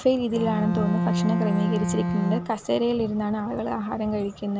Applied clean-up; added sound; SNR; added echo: none; Bowed string instrument; 0 dB; none.